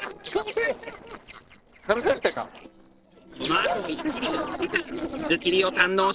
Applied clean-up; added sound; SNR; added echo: neural separator model SepFormer DNS4.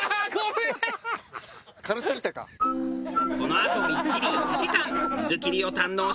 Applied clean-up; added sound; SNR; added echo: none; none; none; none.